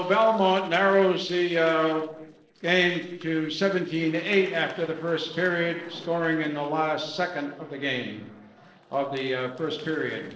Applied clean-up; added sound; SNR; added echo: neural separator model SepFormer DNS4.